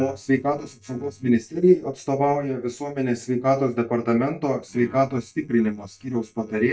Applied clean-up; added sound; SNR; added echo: neural mask model DeepFilterNet 3.